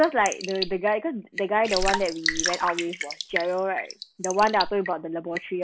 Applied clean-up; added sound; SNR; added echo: none; Raindrop / Drip; 7 dB; none.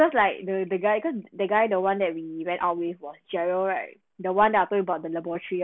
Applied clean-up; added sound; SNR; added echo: none; none; none; none.